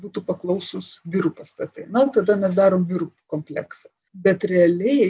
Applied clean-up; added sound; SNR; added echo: none; none; none; none.